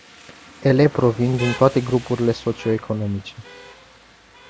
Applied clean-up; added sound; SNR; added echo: none; Rain; 17 dB; none.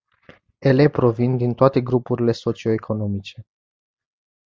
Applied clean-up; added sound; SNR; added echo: none; none; none; none.